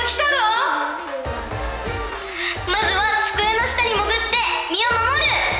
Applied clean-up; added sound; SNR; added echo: none; none; none; reverberation time 2.1 s.